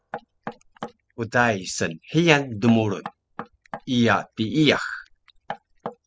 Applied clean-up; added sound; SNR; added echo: classical method spectral subtraction.